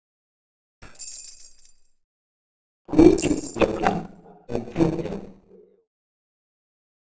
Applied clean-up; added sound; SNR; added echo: neural separator model SepFormer DNS4.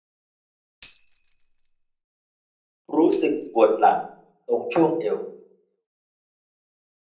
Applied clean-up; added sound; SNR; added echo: none; Tambourine; 10 dB; reverberation time 0.6 s.